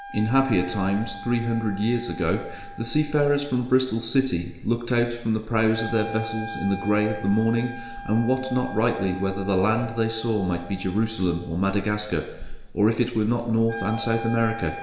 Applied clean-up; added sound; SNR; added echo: none; Wind instrument, woodwind instrument; 15 dB; reverberation time 1.0 s.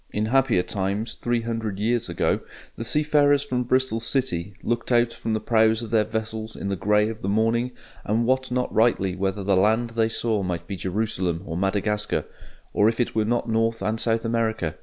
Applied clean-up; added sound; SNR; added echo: none; none; none; none.